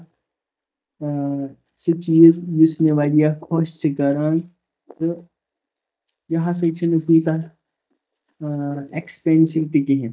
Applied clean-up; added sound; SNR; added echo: neural mask model DeepFilterNet 3.